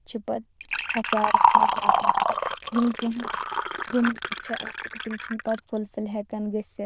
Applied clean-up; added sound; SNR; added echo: neural diffusion model UNIVERSE++.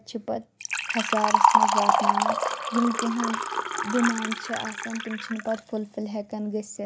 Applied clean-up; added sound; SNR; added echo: none; Liquid; -4 dB; none.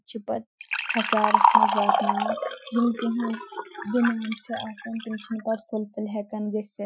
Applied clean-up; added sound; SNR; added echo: classical method Wiener filter.